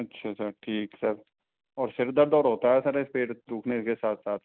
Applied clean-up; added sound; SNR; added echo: none; none; none; none.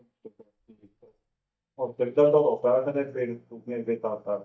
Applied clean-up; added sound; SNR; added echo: neural mask model DeepFilterNet 3.